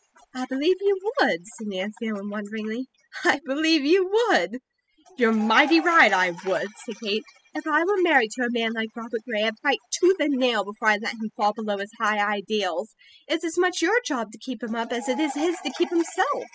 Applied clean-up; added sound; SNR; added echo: classical method spectral subtraction.